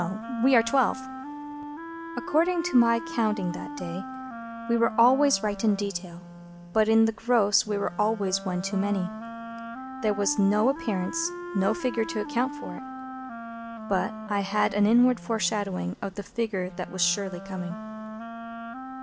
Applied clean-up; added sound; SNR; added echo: none; Wind instrument, woodwind instrument; 11 dB; none.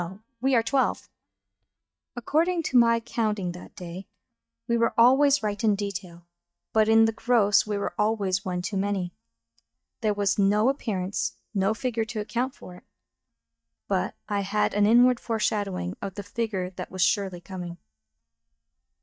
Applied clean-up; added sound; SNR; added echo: neural mask model DeepFilterNet 3.